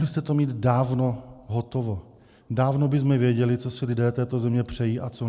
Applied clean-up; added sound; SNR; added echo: none; none; none; none.